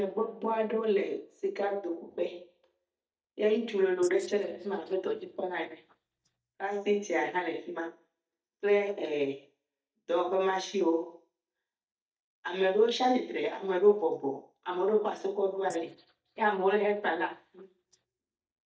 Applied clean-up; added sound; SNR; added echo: neural mask model DeepFilterNet 3.